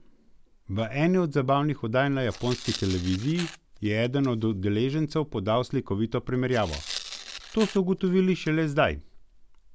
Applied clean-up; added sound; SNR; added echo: none; Tearing; 15 dB; none.